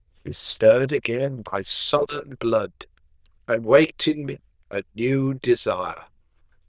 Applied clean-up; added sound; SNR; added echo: neural diffusion model UNIVERSE++.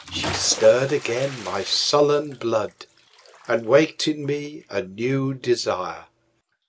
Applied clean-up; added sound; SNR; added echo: none; Bathtub (filling or washing) / Splash, splatter; 16 dB; none.